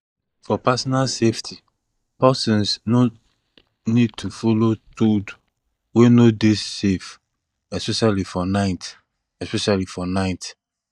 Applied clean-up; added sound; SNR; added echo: neural mask model DeepFilterNet 3.